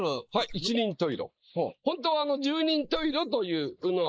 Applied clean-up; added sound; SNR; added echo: neural mask model Resemble Enhance denoiser.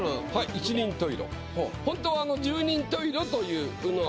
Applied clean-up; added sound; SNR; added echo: none; none; none; none.